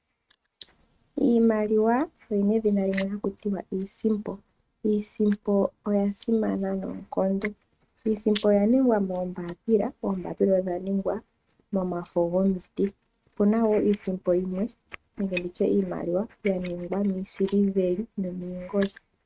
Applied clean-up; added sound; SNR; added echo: neural mask model RNNoise.